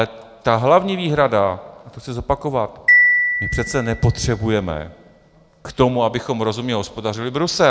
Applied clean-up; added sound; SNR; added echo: none; Marimba, xylophone; 2 dB; none.